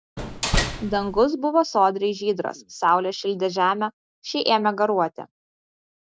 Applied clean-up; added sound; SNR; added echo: none; Slam; 2 dB; none.